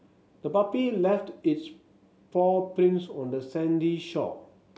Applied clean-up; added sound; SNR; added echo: none; none; none; none.